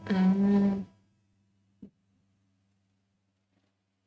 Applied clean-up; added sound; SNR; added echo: neural mask model RNNoise.